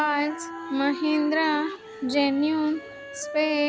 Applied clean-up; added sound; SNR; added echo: none; Wind instrument, woodwind instrument; 12 dB; none.